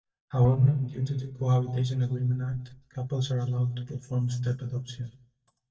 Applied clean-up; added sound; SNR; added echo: neural mask model DeepFilterNet 3.